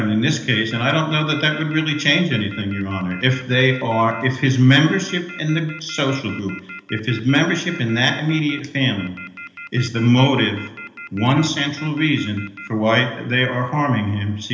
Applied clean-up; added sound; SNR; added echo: none; Telephone; 17 dB; reverberation time 0.8 s.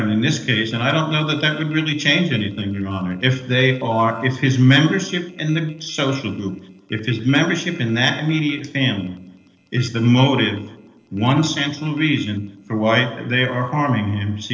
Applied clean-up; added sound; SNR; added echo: neural separator model SepFormer DNS4.